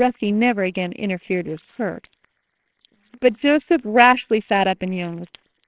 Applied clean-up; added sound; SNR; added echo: neural separator model SepFormer WHAMR!.